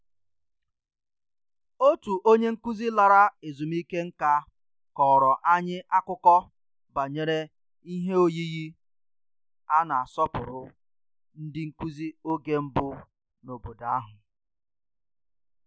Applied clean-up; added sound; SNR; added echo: none; none; none; none.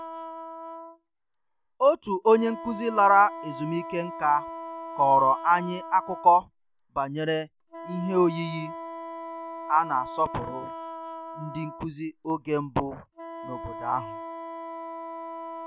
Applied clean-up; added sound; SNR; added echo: none; Wind instrument, woodwind instrument; 12 dB; none.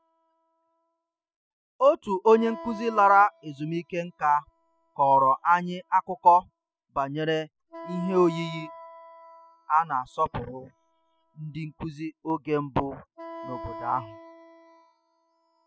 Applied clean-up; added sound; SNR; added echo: classical method spectral subtraction.